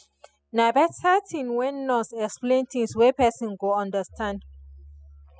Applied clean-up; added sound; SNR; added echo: classical method spectral subtraction.